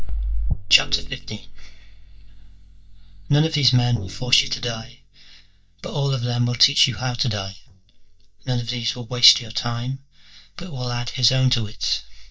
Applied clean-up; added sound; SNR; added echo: neural mask model DeepFilterNet 3.